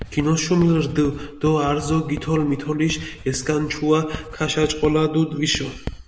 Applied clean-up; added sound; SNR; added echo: none; Writing; 14 dB; none.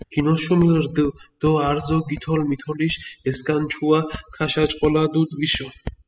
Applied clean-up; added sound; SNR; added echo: classical method spectral subtraction.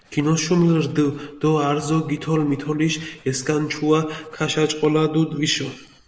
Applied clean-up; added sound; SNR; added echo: neural separator model SepFormer DNS4.